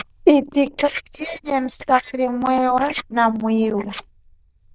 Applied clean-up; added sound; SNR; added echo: neural diffusion model UNIVERSE++.